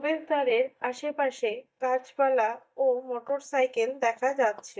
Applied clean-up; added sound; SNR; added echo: neural mask model DeepFilterNet 3.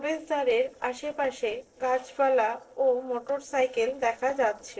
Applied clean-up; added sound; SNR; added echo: neural separator model SepFormer DNS4.